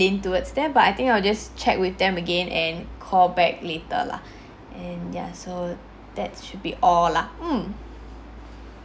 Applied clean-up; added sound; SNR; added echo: none; none; none; none.